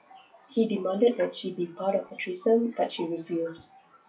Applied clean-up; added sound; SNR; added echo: classical method WPE with log-MMSE.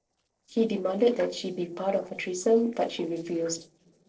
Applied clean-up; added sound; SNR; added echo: neural separator model SepFormer DNS4.